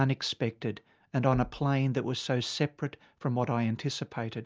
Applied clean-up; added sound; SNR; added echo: none; Knock; 20 dB; none.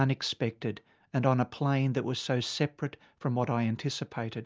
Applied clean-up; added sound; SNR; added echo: none; none; none; none.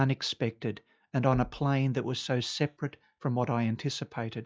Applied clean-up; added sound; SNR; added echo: classical method log-MMSE.